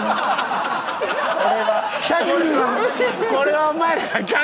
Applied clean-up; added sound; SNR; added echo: none; none; none; none.